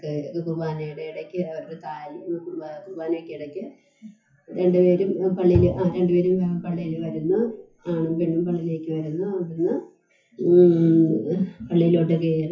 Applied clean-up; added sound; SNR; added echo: classical method WPE with log-MMSE.